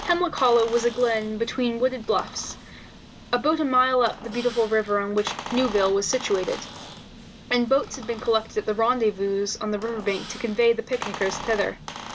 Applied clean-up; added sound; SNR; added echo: none; Squeak; 14 dB; none.